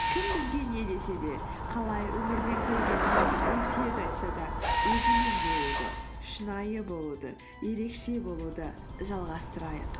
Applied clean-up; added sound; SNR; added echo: none; Mechanisms + Traffic noise, roadway noise / Bicycle; -4 dB; none.